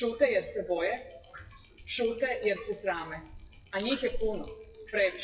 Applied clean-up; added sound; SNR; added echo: classical method WPE with log-MMSE.